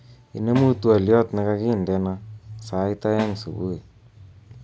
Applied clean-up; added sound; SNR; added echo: none; Snare drum; 16 dB; none.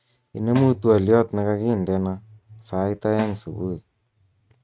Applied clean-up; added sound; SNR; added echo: neural mask model RNNoise.